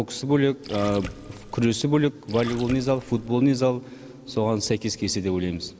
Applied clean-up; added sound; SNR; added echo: none; Splash, splatter; 15 dB; none.